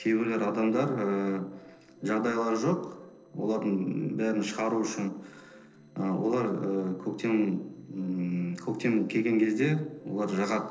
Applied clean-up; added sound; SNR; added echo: neural separator model SepFormer DNS4.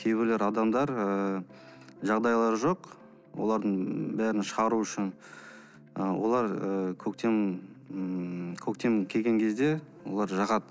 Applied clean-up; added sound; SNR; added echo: none; none; none; none.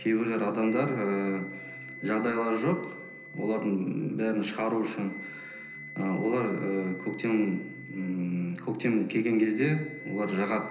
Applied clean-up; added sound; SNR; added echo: none; Wind instrument, woodwind instrument; 17 dB; reverberation time 1.4 s.